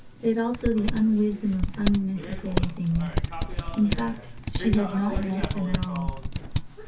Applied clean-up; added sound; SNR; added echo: none; Typing; 2 dB; reverberation time 0.3 s.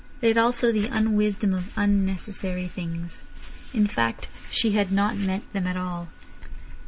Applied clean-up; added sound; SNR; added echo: none; none; none; none.